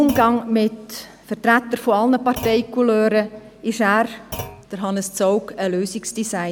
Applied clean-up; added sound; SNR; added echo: none; Thump, thud; 18 dB; none.